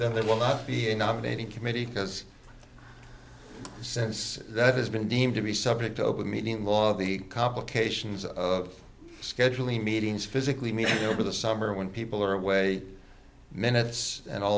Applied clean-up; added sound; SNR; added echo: none; none; none; none.